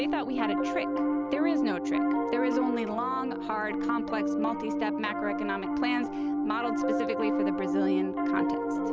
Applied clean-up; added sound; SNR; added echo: none; Piano; -5 dB; none.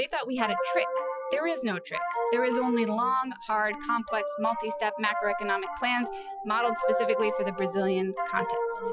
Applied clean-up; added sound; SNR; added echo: classical method Wiener filter.